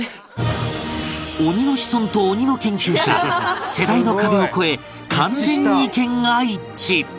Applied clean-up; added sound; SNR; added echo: none; none; none; none.